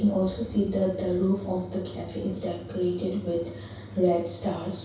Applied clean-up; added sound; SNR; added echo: none; none; none; reverberation time 0.7 s.